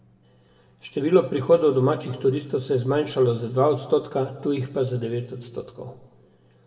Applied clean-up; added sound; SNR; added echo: none; none; none; reverberation time 1.2 s.